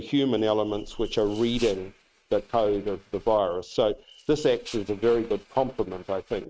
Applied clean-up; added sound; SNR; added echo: neural mask model RNNoise.